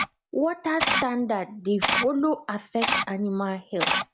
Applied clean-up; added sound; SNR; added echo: none; Camera; 0 dB; none.